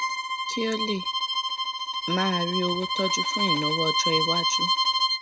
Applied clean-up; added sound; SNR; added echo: none; Bowed string instrument; -4 dB; none.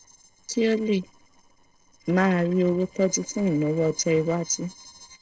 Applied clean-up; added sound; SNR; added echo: neural separator model SepFormer DNS4.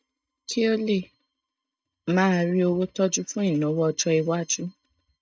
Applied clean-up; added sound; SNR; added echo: neural mask model DeepFilterNet 3.